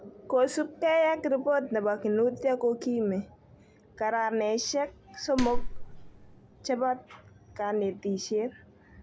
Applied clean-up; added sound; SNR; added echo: none; Clapping; 1 dB; none.